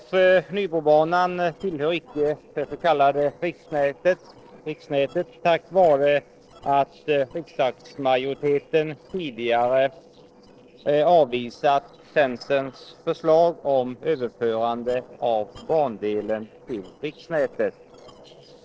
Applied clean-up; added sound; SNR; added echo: neural separator model SepFormer DNS4.